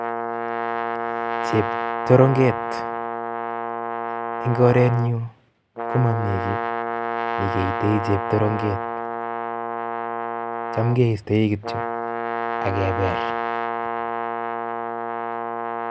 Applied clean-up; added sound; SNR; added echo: none; Brass instrument; 2 dB; none.